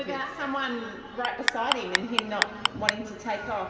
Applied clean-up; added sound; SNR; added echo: none; Clock; -2 dB; reverberation time 2.1 s.